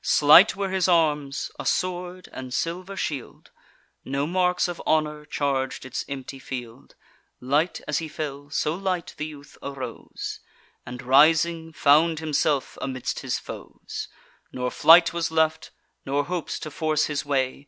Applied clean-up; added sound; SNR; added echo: none; none; none; none.